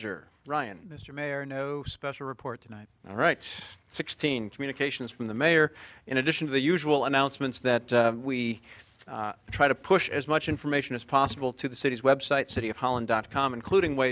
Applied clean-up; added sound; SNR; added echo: none; none; none; none.